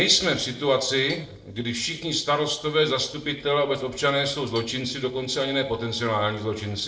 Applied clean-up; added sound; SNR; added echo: neural separator model SepFormer DNS4.